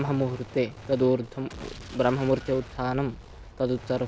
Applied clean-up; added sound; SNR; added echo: none; Gunshot, gunfire; 16 dB; none.